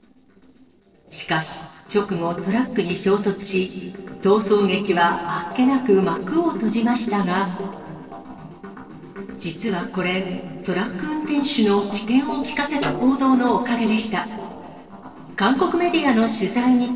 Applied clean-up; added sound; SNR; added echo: neural separator model SepFormer DNS4.